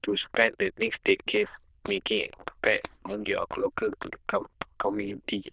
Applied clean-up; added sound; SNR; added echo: neural diffusion model UNIVERSE++.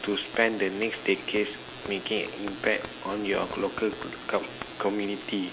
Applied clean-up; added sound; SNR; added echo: none; Writing; 18 dB; none.